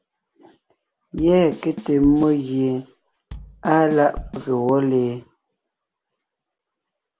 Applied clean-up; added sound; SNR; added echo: none; Bass drum / Snare drum / Drum kit; 15 dB; none.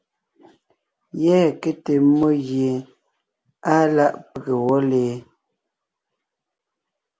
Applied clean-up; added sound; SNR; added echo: none; none; none; none.